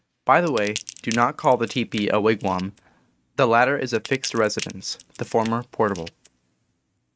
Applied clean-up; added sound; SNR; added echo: neural mask model RNNoise.